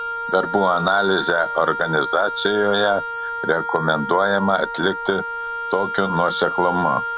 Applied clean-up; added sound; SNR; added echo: none; Wind instrument, woodwind instrument; 6 dB; none.